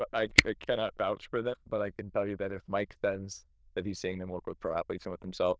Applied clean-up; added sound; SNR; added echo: neural diffusion model UNIVERSE++.